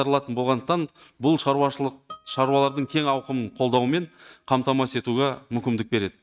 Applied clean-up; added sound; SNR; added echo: neural mask model RNNoise.